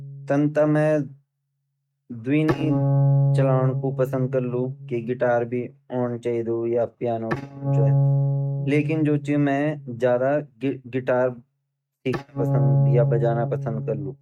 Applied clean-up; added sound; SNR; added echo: neural mask model RNNoise.